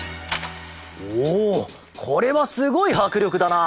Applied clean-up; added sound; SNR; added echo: none; none; none; none.